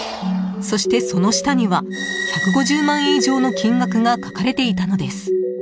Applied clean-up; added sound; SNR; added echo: none; none; none; none.